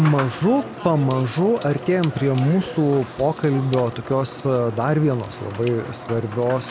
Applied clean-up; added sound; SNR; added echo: none; Sink (filling or washing) / Water tap, faucet / Water; 13 dB; none.